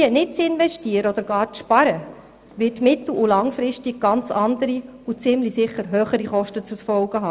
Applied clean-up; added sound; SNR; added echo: none; none; none; none.